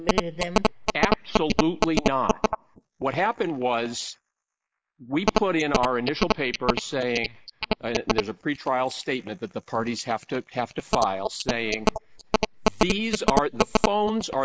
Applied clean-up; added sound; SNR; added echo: neural mask model Resemble Enhance denoiser.